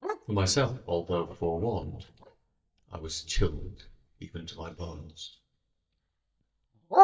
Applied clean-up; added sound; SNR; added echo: neural mask model DeepFilterNet 3.